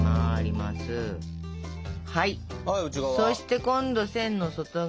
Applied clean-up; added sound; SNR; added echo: none; Bowed string instrument; 4 dB; none.